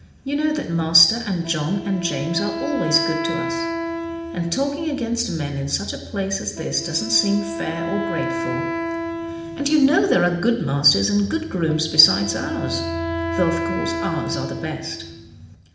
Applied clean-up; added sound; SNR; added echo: none; Wind instrument, woodwind instrument; 6 dB; reverberation time 0.8 s.